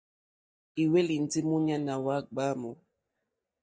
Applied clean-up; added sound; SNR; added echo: neural mask model DeepFilterNet 3.